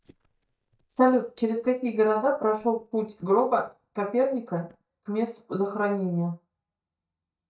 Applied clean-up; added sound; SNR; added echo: neural mask model DeepFilterNet 3.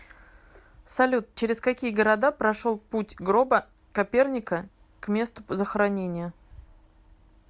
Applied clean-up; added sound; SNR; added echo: none; none; none; none.